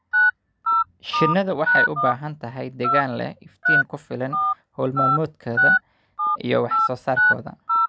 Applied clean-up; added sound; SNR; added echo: none; Telephone; -4 dB; none.